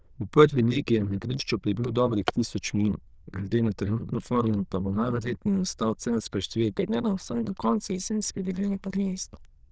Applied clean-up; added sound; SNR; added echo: neural diffusion model UNIVERSE++.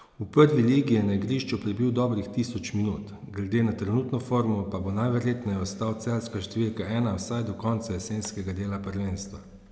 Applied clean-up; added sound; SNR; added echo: none; none; none; none.